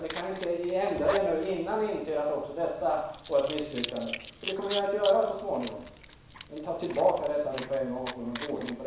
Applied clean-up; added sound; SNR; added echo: none; Coin (dropping) / Zipper (clothing); 13 dB; reverberation time 0.7 s.